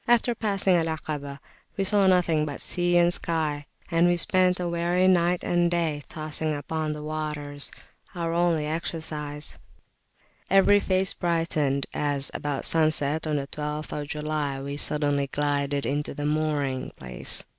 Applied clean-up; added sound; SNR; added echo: none; none; none; none.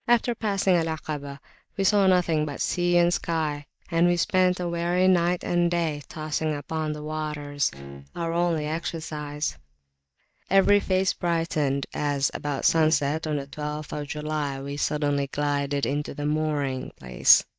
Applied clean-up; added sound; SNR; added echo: neural mask model DeepFilterNet 3.